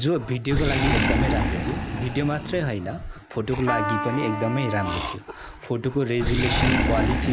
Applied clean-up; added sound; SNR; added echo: none; Trumpet + Animal; 0 dB; none.